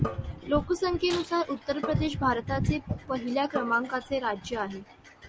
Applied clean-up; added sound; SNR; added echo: none; Drum + Shatter; 13 dB; none.